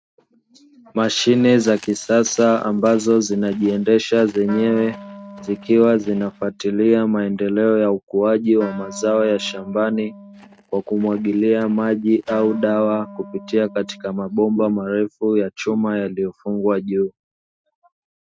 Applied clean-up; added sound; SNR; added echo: neural mask model RNNoise.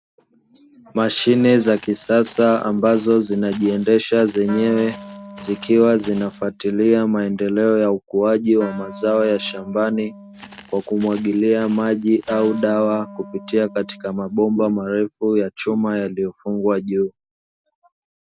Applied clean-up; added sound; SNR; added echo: none; Wind instrument, woodwind instrument + Walk, footsteps; 19 dB; none.